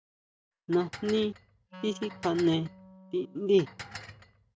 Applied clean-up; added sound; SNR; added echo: none; Wind instrument, woodwind instrument + Dishes, pots, and pans; 16 dB; none.